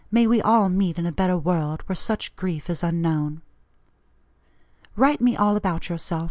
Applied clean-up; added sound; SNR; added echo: none; none; none; none.